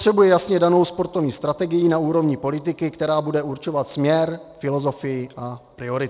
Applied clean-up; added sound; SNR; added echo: none; none; none; none.